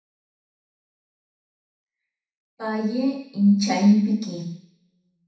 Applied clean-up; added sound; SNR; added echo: none; none; none; reverberation time 0.7 s.